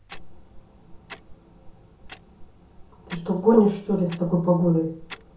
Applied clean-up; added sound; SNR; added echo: none; Clock; 18 dB; reverberation time 0.7 s.